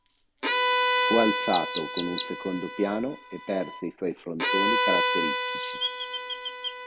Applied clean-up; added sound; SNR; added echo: none; Bowed string instrument + Chirp, tweet; -4 dB; none.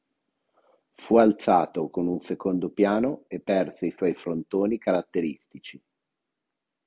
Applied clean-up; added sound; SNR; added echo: none; none; none; none.